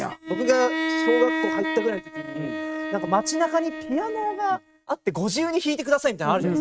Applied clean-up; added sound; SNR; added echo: neural mask model RNNoise.